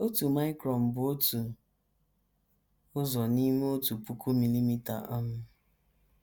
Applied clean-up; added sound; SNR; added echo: none; none; none; none.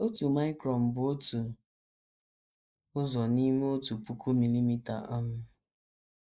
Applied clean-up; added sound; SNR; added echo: neural mask model Resemble Enhance denoiser.